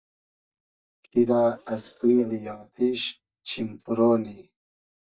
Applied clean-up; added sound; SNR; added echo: neural mask model DeepFilterNet 3.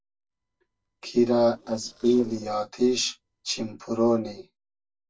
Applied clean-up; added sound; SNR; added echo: neural separator model SepFormer DNS4.